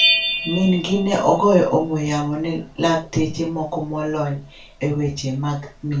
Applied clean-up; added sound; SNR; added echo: none; Bell; 7 dB; reverberation time 0.2 s.